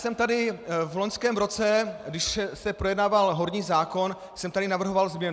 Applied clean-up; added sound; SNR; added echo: none; none; none; none.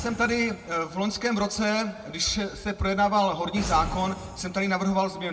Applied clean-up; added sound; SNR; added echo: none; Boom; 14 dB; reverberation time 1.2 s.